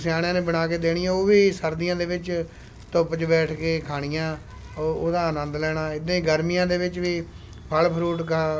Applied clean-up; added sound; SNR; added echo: none; none; none; none.